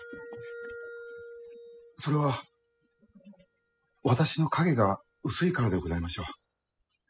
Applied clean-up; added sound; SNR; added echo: classical method spectral subtraction.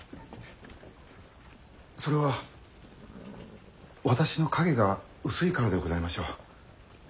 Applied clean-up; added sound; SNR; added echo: none; none; none; none.